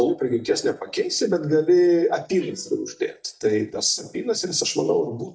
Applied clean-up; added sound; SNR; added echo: neural mask model DeepFilterNet 3.